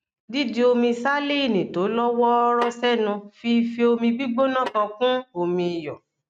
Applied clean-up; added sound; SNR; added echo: neural mask model RNNoise.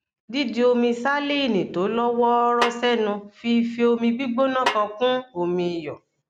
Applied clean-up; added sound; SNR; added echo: none; Snare drum; 8 dB; none.